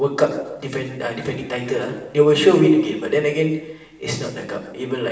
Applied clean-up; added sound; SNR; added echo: none; none; none; reverberation time 1.0 s.